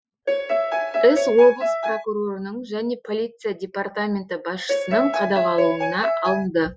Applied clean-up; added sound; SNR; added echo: classical method Wiener filter.